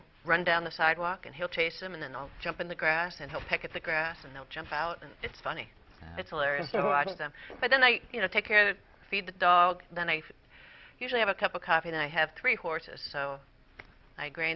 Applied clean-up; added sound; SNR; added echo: none; none; none; none.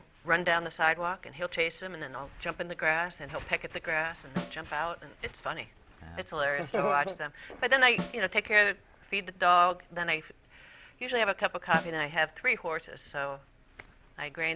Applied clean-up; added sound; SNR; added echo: none; Snare drum; 14 dB; none.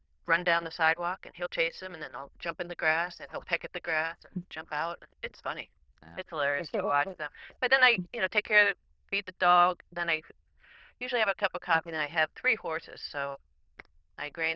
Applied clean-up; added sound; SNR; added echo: neural diffusion model UNIVERSE++.